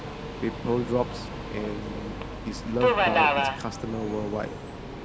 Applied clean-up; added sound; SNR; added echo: none; Subway, metro, underground; -2 dB; none.